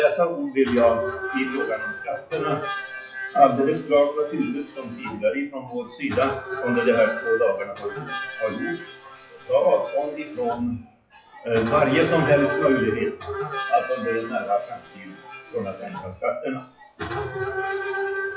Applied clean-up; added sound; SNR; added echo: classical method WPE with log-MMSE.